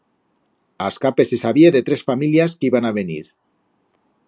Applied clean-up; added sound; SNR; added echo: none; none; none; none.